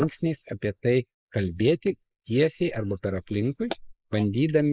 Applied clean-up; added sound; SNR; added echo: neural mask model Resemble Enhance denoiser.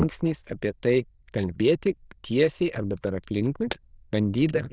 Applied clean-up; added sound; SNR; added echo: neural diffusion model UNIVERSE++.